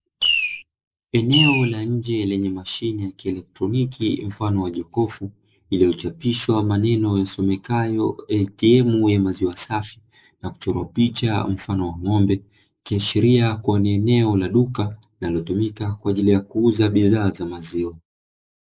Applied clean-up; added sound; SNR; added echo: neural mask model Resemble Enhance denoiser.